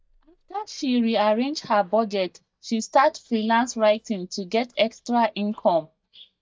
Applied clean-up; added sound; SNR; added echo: neural mask model DeepFilterNet 3.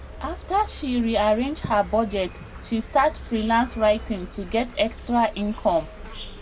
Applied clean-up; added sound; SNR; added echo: none; Insect; 13 dB; none.